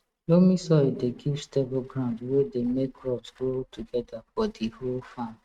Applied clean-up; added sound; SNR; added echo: neural mask model RNNoise.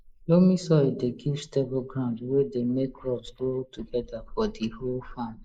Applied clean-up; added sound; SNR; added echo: neural mask model Resemble Enhance denoiser.